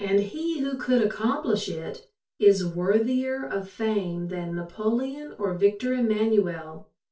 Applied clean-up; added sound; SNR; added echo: none; none; none; reverberation time 0.2 s.